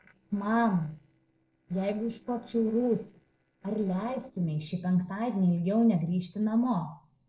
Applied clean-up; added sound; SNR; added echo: neural separator model SepFormer DNS4.